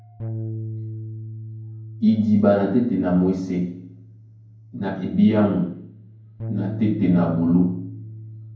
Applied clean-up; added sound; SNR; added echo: none; Bass guitar; 12 dB; reverberation time 0.9 s.